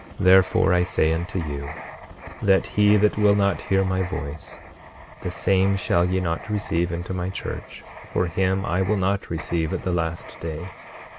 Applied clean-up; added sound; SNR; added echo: none; Writing; 17 dB; none.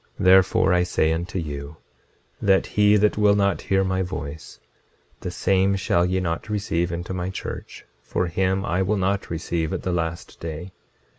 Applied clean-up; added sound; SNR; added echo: none; none; none; none.